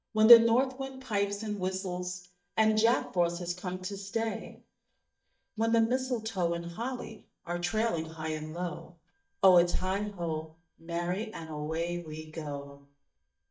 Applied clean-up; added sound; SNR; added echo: neural mask model DeepFilterNet 3.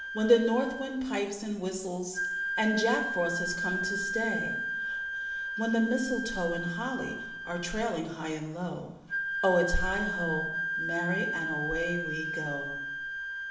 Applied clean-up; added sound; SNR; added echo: none; Wind instrument, woodwind instrument; 3 dB; reverberation time 0.9 s.